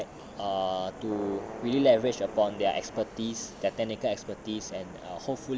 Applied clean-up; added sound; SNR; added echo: none; Brass instrument; 13 dB; none.